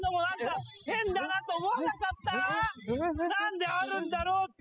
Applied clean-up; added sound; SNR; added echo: classical method spectral subtraction.